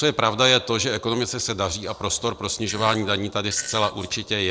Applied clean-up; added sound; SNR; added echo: neural separator model SepFormer DNS4.